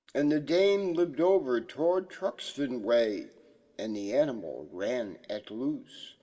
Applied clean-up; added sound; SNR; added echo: none; none; none; reverberation time 1.0 s.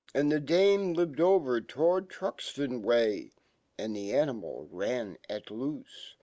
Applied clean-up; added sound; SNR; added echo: none; none; none; none.